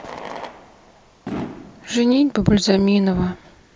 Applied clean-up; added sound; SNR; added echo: none; Fireworks; 15 dB; none.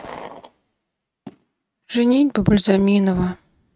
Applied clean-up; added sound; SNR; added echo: neural mask model RNNoise.